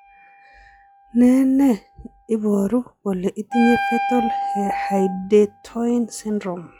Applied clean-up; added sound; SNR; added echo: classical method log-MMSE.